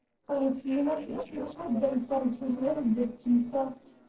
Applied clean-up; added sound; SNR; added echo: neural separator model SepFormer DNS4.